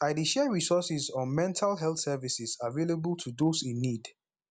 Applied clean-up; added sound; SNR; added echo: none; none; none; none.